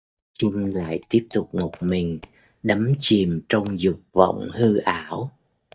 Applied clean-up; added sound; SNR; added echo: neural mask model DeepFilterNet 3.